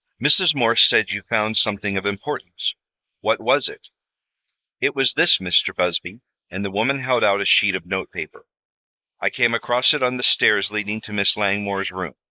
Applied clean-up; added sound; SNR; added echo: neural mask model Resemble Enhance denoiser.